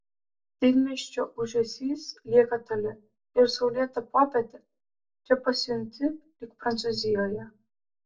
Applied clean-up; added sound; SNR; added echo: none; none; none; reverberation time 0.2 s.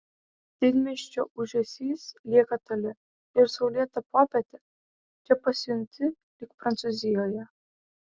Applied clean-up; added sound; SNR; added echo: none; none; none; none.